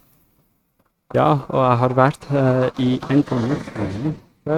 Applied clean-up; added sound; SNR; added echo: neural mask model RNNoise.